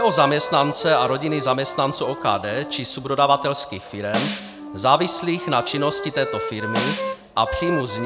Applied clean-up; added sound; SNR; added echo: none; Wind instrument, woodwind instrument + Snare drum; 8 dB; none.